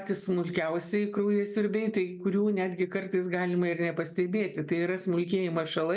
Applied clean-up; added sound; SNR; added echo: none; none; none; none.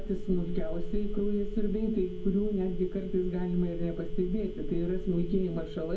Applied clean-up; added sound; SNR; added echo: none; Telephone; 2 dB; reverberation time 0.4 s.